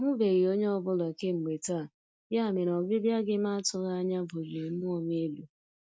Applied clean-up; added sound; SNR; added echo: none; none; none; none.